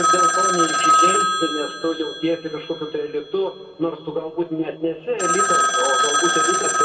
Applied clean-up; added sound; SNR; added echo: none; Telephone; -4 dB; reverberation time 1.8 s.